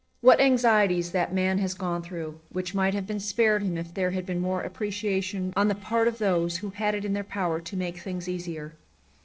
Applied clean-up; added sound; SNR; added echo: neural separator model SepFormer DNS4.